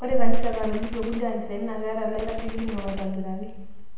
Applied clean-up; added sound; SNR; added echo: none; Gunshot, gunfire; 16 dB; reverberation time 1.0 s.